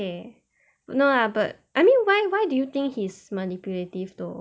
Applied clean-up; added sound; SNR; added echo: none; none; none; none.